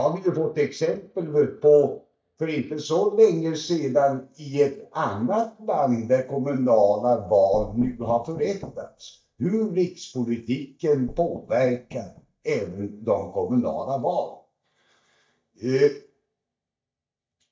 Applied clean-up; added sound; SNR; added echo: neural mask model DeepFilterNet 3.